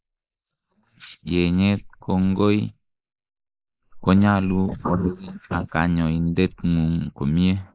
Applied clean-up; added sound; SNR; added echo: neural mask model Resemble Enhance denoiser.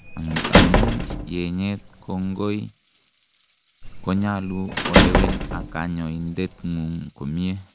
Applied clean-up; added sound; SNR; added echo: none; Squeak / Slam / Human group actions; -3 dB; none.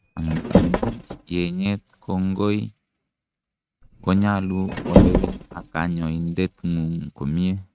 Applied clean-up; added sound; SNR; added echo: neural mask model RNNoise.